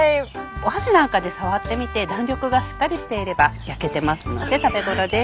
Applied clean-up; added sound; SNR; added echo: none; Bird vocalization, bird call, bird song + Trumpet; 17 dB; none.